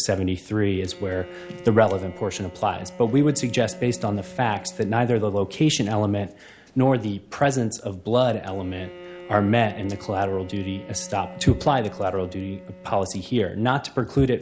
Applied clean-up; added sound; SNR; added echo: none; Bowed string instrument; 19 dB; none.